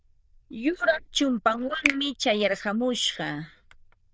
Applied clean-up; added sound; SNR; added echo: neural diffusion model UNIVERSE++.